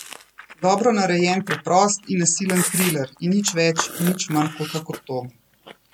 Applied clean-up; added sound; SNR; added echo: none; Chewing, mastication; 10 dB; none.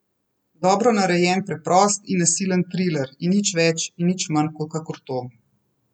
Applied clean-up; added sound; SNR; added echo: none; none; none; none.